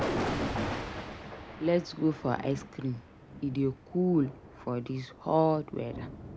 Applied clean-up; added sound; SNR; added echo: none; Thunder; 7 dB; none.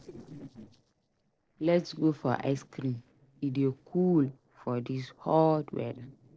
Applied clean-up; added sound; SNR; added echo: neural separator model SepFormer DNS4.